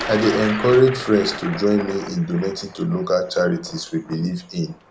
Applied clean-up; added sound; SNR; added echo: none; Thunder; 12 dB; none.